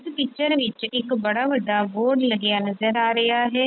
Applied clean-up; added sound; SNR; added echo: none; none; none; none.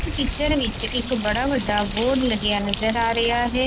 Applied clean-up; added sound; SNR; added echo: none; Bird; 6 dB; none.